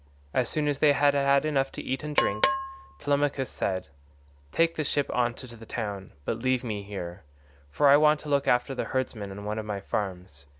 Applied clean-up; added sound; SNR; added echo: none; Percussion; 3 dB; none.